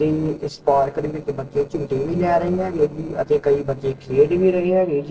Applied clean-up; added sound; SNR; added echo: neural separator model SepFormer DNS4.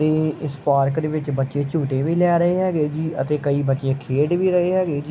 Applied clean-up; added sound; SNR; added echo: none; none; none; none.